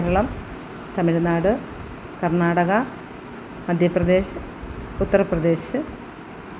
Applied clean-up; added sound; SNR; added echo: none; none; none; none.